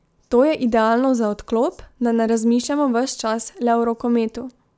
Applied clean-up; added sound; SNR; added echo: none; none; none; none.